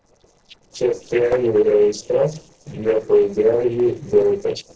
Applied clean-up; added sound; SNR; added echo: neural separator model SepFormer DNS4.